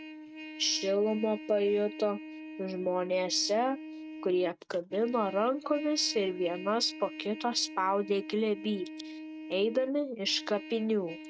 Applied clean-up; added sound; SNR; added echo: neural mask model RNNoise.